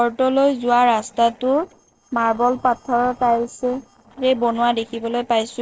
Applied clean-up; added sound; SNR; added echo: neural separator model SepFormer DNS4.